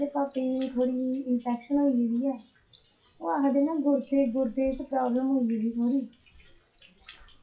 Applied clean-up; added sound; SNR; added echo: classical method WPE with log-MMSE.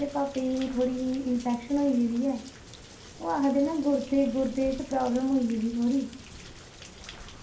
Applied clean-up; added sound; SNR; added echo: none; Rain; 17 dB; reverberation time 0.5 s.